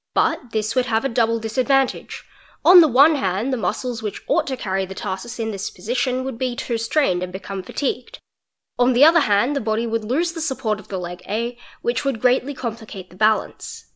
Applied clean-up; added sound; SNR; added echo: none; none; none; none.